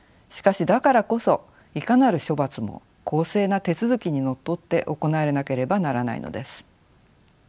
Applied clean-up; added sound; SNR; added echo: none; none; none; none.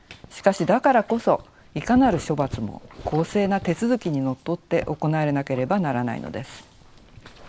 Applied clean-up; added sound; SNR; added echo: none; Dog; 18 dB; none.